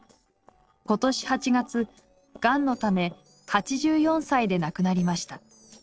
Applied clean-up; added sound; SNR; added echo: neural separator model SepFormer DNS4.